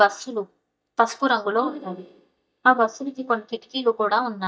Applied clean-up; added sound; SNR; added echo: neural mask model DeepFilterNet 3.